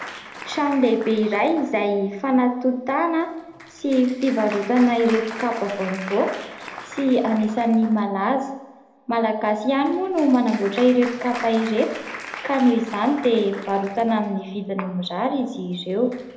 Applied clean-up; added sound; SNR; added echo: none; Applause; 16 dB; reverberation time 0.8 s.